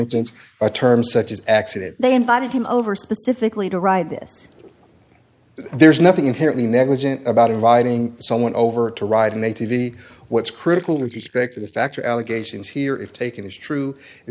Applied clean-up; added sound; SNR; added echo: neural mask model Resemble Enhance denoiser.